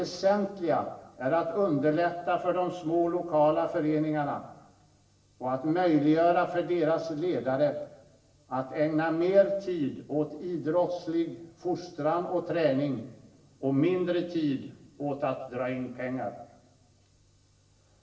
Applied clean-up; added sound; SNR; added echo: none; none; none; reverberation time 0.9 s.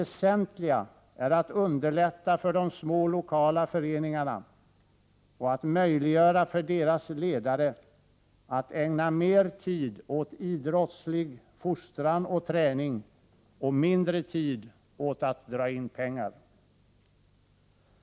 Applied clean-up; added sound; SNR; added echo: none; none; none; none.